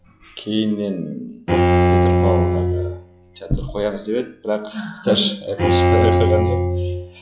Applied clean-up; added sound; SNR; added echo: classical method log-MMSE.